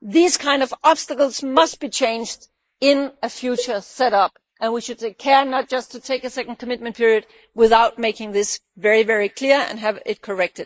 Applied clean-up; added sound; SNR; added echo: neural mask model Resemble Enhance denoiser.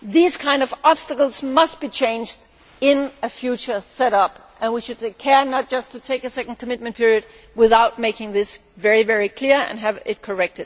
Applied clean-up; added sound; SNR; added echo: none; none; none; none.